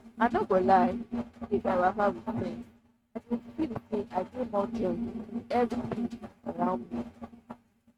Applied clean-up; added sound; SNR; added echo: neural mask model RNNoise.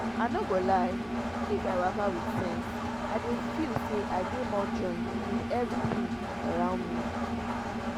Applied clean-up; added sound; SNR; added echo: none; Engine; -1 dB; none.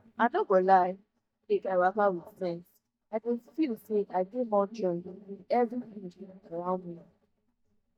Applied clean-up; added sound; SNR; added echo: neural mask model DeepFilterNet 3.